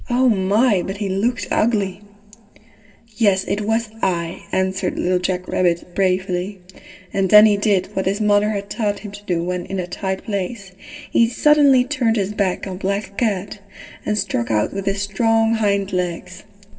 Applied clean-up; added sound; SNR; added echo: none; none; none; reverberation time 2.1 s.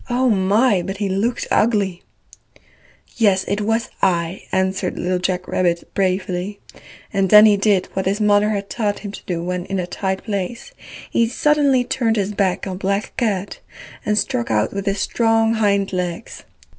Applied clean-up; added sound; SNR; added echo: none; none; none; none.